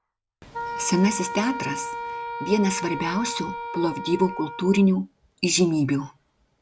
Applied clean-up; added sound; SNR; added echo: none; Wind instrument, woodwind instrument; 9 dB; none.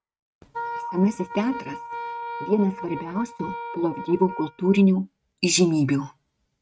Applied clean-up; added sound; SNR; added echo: neural mask model RNNoise.